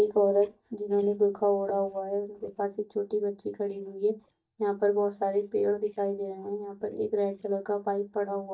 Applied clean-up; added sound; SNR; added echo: neural mask model DeepFilterNet 3.